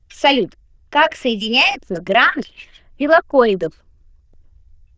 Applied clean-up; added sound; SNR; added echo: neural diffusion model UNIVERSE++.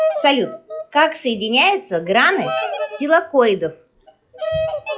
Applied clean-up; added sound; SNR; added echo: classical method log-MMSE.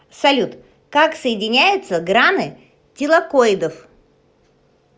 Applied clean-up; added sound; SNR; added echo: none; none; none; none.